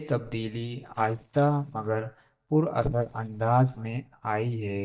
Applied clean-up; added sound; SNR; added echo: neural mask model DeepFilterNet 3.